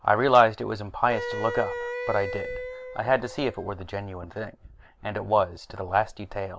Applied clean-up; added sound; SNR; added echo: none; Wind instrument, woodwind instrument; 8 dB; none.